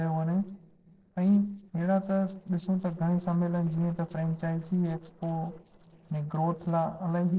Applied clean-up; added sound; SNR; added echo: neural separator model SepFormer DNS4.